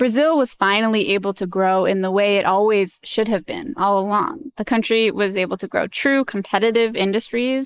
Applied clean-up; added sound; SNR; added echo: neural mask model Resemble Enhance denoiser.